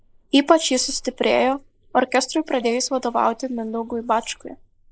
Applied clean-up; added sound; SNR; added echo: neural mask model Resemble Enhance denoiser.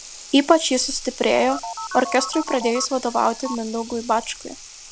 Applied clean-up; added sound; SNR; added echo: none; Telephone + Sink (filling or washing) / Water tap, faucet; 12 dB; none.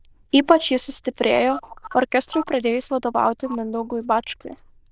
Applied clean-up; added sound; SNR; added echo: neural diffusion model UNIVERSE++.